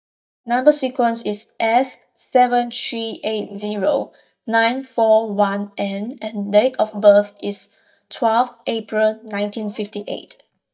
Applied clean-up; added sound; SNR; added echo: neural mask model DeepFilterNet 3.